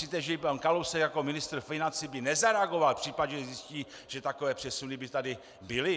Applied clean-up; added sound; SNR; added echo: none; none; none; none.